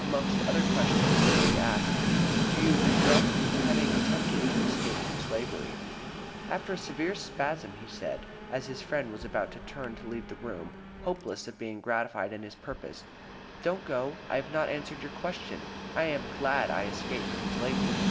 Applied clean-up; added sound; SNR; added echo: none; Train; -4 dB; reverberation time 1.3 s.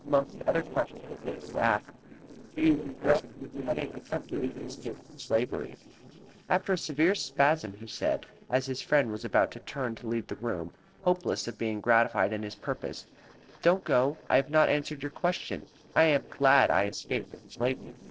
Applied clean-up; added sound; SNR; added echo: neural separator model SepFormer DNS4.